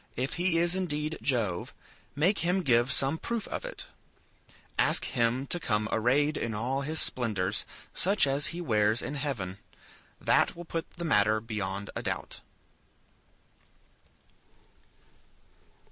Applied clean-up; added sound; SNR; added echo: none; none; none; none.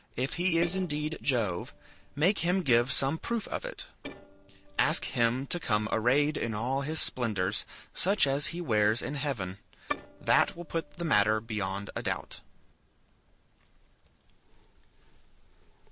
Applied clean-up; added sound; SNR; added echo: neural separator model SepFormer DNS4.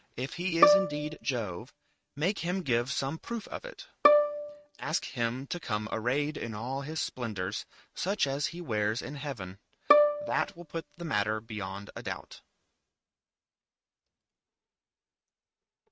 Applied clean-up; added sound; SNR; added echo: neural mask model RNNoise.